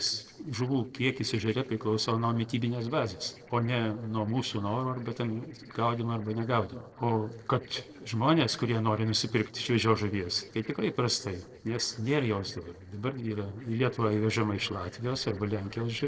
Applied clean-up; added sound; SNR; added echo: neural separator model SepFormer DNS4.